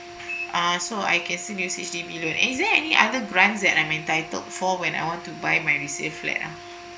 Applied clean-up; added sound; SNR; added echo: none; Brass instrument; 17 dB; none.